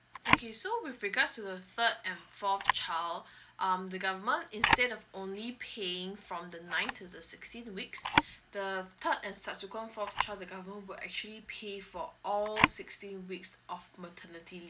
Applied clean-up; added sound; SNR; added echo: none; Camera; 1 dB; none.